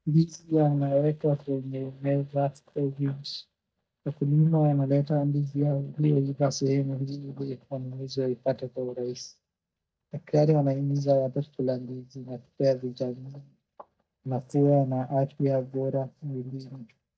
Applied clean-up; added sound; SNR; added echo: neural mask model DeepFilterNet 3.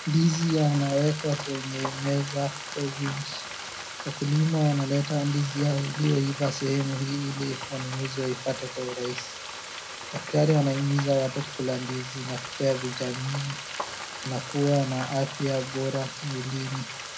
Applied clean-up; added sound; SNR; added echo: none; Frying (food); 10 dB; reverberation time 0.4 s.